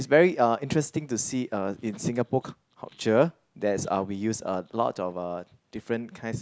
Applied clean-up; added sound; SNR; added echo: none; none; none; none.